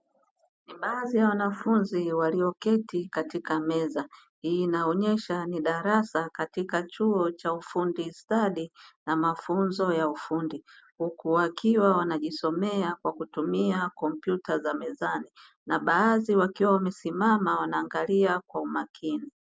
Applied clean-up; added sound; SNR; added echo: none; none; none; none.